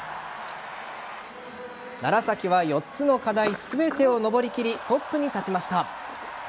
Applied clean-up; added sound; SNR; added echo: none; none; none; none.